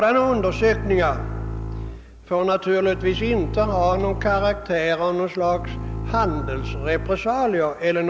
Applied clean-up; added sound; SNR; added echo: none; Bowed string instrument; 8 dB; none.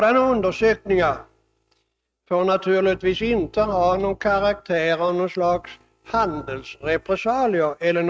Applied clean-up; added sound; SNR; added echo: neural mask model RNNoise.